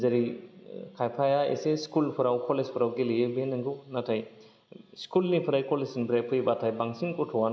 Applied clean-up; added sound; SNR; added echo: none; none; none; none.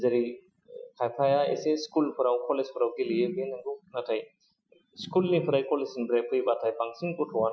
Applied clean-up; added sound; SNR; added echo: classical method Wiener filter.